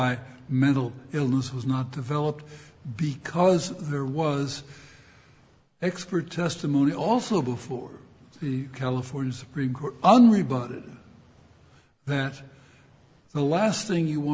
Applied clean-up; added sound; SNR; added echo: none; none; none; none.